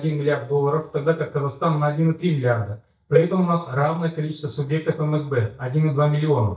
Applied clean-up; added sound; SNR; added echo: neural mask model DeepFilterNet 3.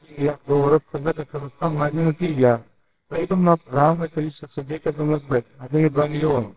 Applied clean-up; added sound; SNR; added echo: neural separator model SepFormer WHAMR!.